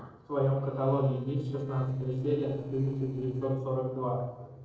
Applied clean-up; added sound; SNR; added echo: neural separator model SepFormer DNS4.